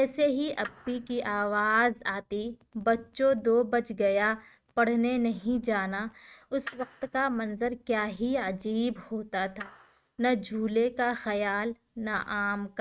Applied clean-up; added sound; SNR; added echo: neural mask model RNNoise.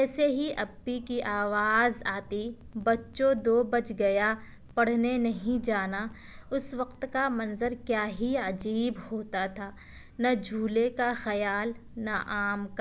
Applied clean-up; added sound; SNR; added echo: none; none; none; none.